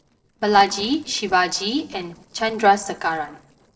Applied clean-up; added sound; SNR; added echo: neural separator model SepFormer DNS4.